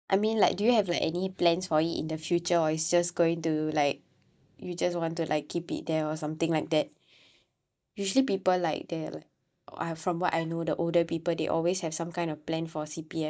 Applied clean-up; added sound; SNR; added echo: neural mask model DeepFilterNet 3.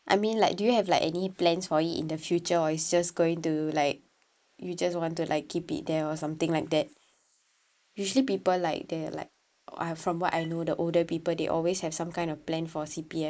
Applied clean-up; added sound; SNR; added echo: neural mask model Resemble Enhance denoiser.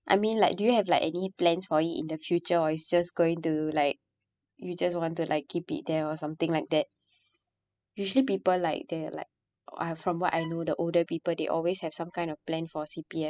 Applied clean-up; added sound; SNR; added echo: classical method spectral subtraction.